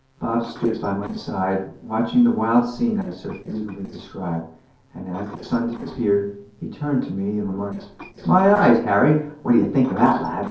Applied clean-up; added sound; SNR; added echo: neural separator model SepFormer DNS4.